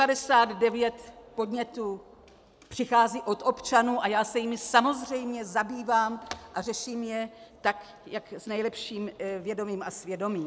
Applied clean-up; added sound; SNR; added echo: none; none; none; none.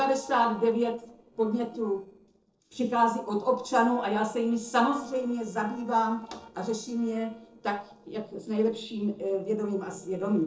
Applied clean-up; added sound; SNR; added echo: neural separator model SepFormer DNS4.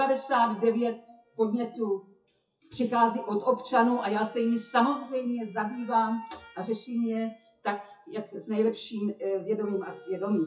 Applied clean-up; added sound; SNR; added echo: classical method WPE with log-MMSE.